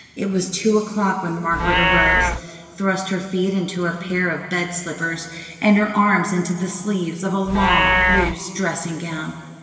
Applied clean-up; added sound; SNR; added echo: none; Livestock, farm animals, working animals; 3 dB; reverberation time 2.5 s.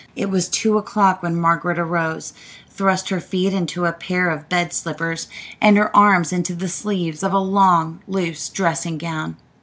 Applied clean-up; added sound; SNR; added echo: none; none; none; none.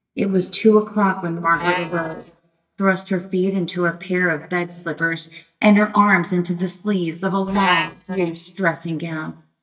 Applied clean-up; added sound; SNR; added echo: neural mask model DeepFilterNet 3.